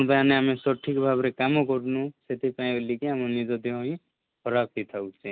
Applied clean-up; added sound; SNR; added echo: none; none; none; none.